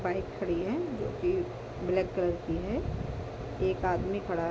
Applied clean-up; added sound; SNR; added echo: none; none; none; none.